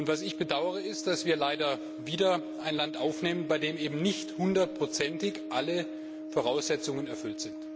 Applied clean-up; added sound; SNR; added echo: none; Brass instrument; 8 dB; none.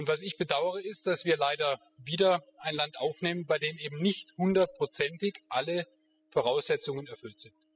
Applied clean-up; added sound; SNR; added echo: classical method spectral subtraction.